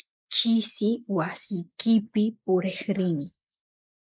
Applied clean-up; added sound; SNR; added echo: neural mask model Resemble Enhance denoiser.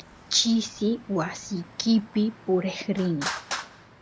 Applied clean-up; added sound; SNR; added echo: none; Traffic noise, roadway noise; 13 dB; none.